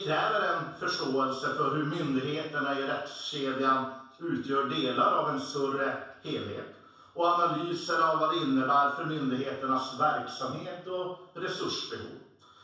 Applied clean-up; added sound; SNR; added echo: none; none; none; reverberation time 0.7 s.